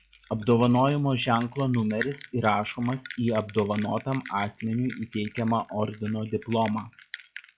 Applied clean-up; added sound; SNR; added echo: classical method log-MMSE.